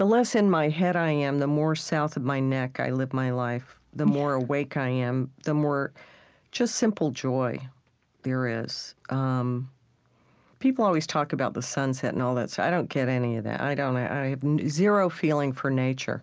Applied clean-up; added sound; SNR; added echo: none; none; none; none.